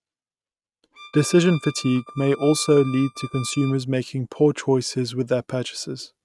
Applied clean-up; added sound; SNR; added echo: neural mask model RNNoise.